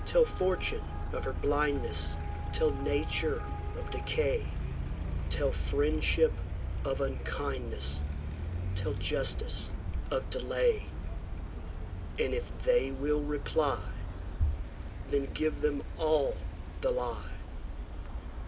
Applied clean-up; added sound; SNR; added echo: none; Traffic noise, roadway noise; 3 dB; reverberation time 0.3 s.